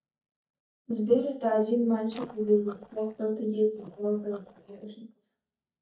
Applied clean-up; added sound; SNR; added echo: neural mask model DeepFilterNet 3.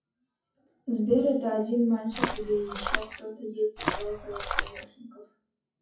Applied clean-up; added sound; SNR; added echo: classical method WPE with log-MMSE.